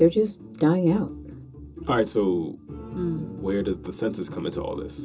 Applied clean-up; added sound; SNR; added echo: none; none; none; reverberation time 0.2 s.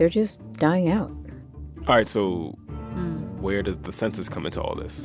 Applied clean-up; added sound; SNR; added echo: none; none; none; none.